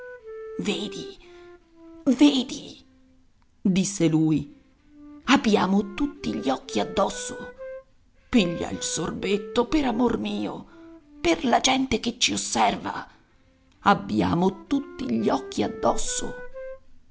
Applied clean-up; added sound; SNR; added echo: none; Wind instrument, woodwind instrument; 17 dB; none.